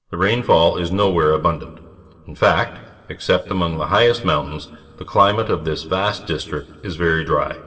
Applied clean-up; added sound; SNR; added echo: none; none; none; reverberation time 2.0 s.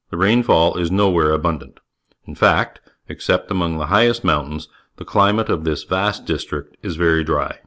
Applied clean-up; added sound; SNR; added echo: none; none; none; none.